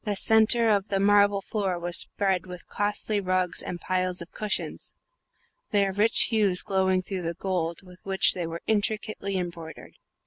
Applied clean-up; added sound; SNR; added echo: none; none; none; none.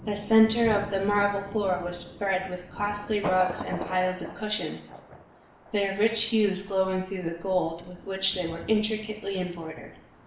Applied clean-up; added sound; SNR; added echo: none; Thunder; 13 dB; reverberation time 0.7 s.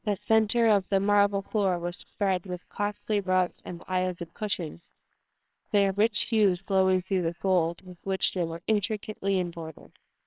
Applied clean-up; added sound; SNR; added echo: neural separator model SepFormer WHAMR!.